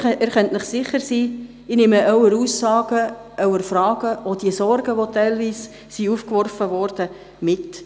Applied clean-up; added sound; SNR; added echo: none; none; none; none.